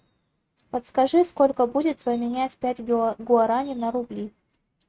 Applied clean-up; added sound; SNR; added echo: neural mask model RNNoise.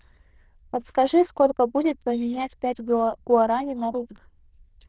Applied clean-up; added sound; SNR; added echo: neural diffusion model UNIVERSE++.